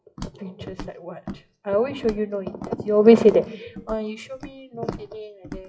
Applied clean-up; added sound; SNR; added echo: classical method WPE with log-MMSE.